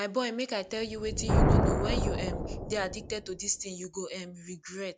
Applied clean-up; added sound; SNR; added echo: none; Thunder; -4 dB; none.